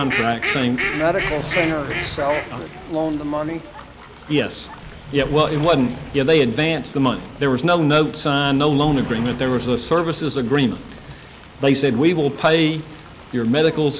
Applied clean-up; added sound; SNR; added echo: none; Fowl + Sliding door; 11 dB; none.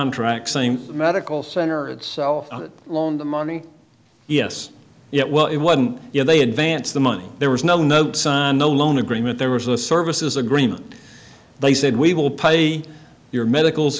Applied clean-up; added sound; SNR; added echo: none; none; none; none.